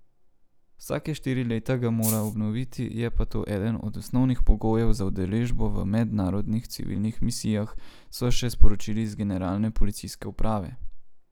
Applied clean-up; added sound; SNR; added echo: none; Rattle (instrument); 9 dB; none.